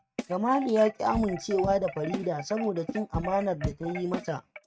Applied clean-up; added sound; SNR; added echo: neural mask model RNNoise.